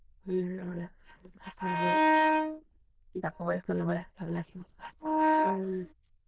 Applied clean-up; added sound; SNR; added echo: neural diffusion model UNIVERSE++.